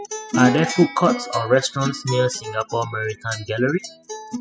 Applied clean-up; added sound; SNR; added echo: classical method spectral subtraction.